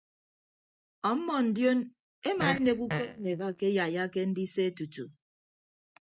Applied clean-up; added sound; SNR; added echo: neural mask model DeepFilterNet 3.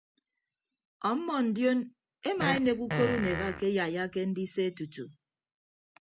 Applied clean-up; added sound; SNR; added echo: none; Fart; 4 dB; none.